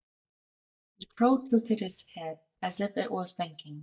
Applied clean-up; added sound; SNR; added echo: neural mask model DeepFilterNet 3.